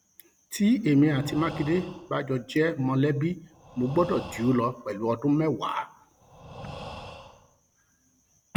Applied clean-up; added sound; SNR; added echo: none; Breathing; 17 dB; none.